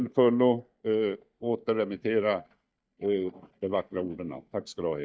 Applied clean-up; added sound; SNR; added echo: neural mask model DeepFilterNet 3.